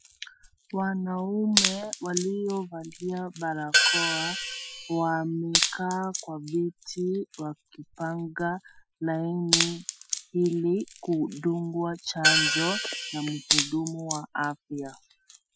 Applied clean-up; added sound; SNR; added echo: classical method Wiener filter.